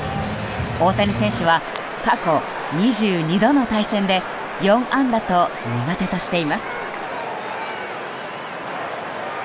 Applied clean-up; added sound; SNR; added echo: none; none; none; none.